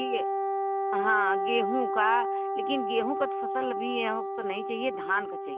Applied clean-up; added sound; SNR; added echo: none; Wind instrument, woodwind instrument; 0 dB; none.